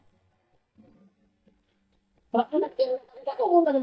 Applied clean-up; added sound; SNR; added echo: neural mask model DeepFilterNet 3.